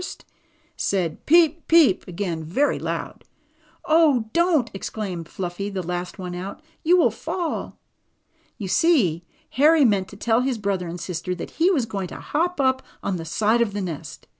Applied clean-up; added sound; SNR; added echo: none; none; none; none.